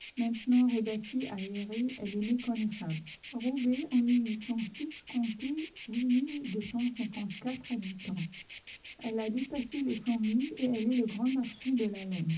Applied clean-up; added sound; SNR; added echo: none; Insect; 0 dB; reverberation time 0.4 s.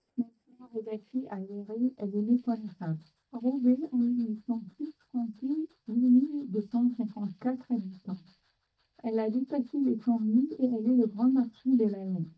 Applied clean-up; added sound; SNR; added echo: neural mask model DeepFilterNet 3.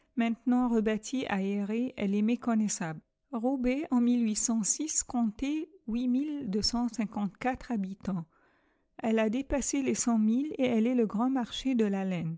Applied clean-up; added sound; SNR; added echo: none; none; none; none.